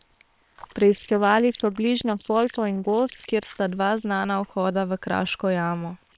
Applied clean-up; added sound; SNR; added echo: neural separator model SepFormer WHAM!.